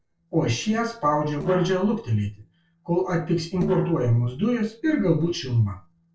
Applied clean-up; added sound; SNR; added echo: neural separator model SepFormer DNS4.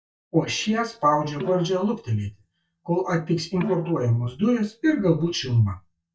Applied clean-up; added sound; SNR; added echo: neural mask model DeepFilterNet 3.